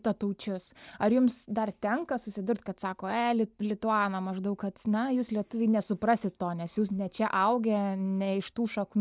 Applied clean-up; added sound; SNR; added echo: none; none; none; none.